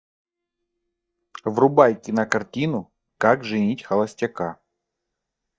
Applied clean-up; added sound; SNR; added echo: neural mask model DeepFilterNet 3.